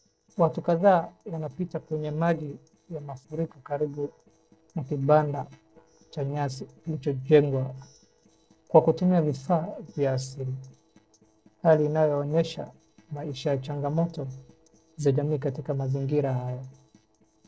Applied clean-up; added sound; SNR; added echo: neural separator model SepFormer DNS4.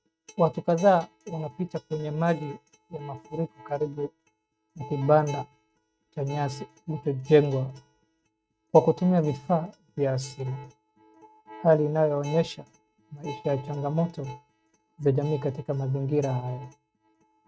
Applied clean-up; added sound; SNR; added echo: neural mask model RNNoise.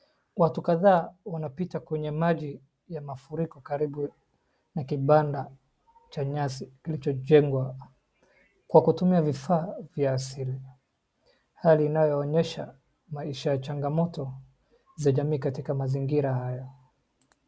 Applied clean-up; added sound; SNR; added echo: none; none; none; none.